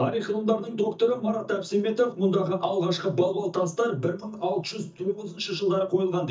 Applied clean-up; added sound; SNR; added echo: neural mask model DeepFilterNet 3.